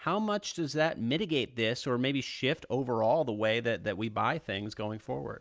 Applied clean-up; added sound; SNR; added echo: none; none; none; none.